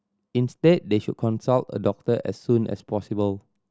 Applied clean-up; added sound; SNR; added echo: none; none; none; none.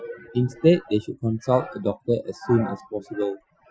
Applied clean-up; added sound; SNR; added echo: classical method Wiener filter.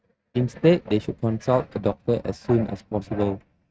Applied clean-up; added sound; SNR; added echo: neural mask model RNNoise.